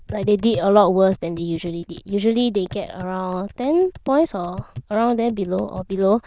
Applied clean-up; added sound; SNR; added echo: neural diffusion model UNIVERSE++.